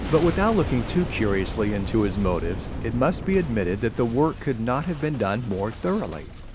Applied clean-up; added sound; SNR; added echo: none; Boom; 8 dB; none.